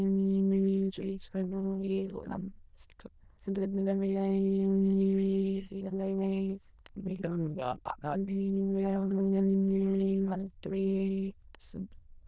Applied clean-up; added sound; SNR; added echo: neural diffusion model UNIVERSE++.